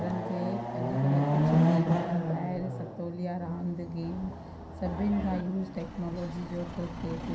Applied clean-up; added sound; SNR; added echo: none; Chatter / Car passing by / Motorcycle / Traffic noise, roadway noise / Accelerating, revving, vroom; -3 dB; reverberation time 0.3 s.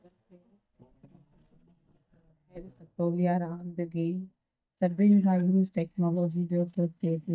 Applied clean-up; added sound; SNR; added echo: neural mask model DeepFilterNet 3.